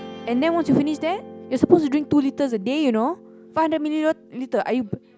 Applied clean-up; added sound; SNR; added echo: none; Guitar; 18 dB; none.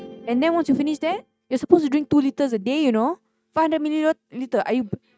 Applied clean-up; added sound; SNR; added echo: neural mask model RNNoise.